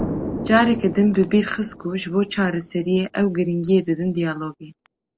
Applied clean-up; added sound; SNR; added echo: none; Explosion; 13 dB; none.